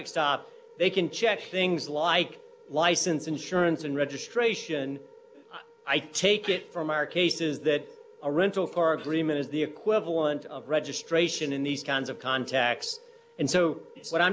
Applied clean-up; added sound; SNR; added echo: none; none; none; none.